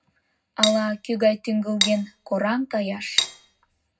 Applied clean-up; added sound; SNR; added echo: none; Cutlery, silverware; 2 dB; reverberation time 0.3 s.